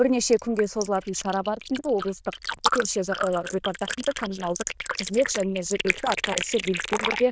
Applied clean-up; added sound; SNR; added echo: neural diffusion model UNIVERSE++.